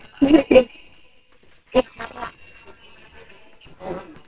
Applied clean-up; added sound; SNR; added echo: neural separator model SepFormer WHAMR!.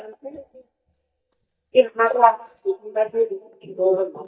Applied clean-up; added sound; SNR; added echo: neural mask model DeepFilterNet 3.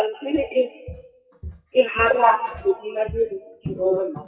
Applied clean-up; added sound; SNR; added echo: classical method WPE with log-MMSE.